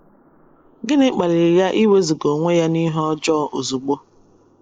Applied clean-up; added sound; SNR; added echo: neural mask model Resemble Enhance denoiser.